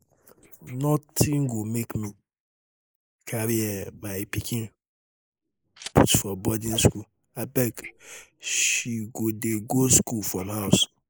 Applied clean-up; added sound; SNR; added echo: neural mask model Resemble Enhance denoiser.